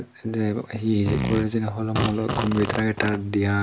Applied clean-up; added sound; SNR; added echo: none; Fart; 5 dB; none.